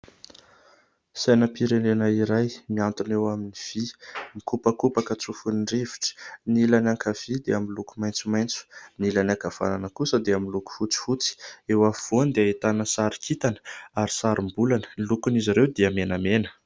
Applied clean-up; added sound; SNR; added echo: none; none; none; none.